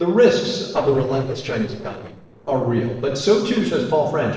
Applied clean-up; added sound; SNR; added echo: neural separator model SepFormer DNS4.